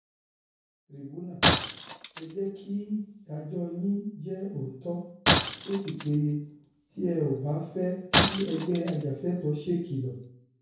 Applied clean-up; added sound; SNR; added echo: none; Shatter; -1 dB; reverberation time 0.6 s.